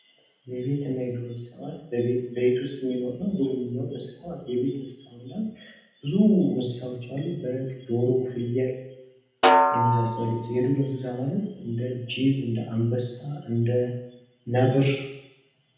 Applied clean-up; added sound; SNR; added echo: none; Snare drum; -2 dB; reverberation time 0.8 s.